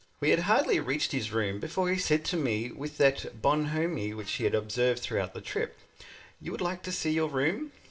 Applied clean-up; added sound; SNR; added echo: neural separator model SepFormer DNS4.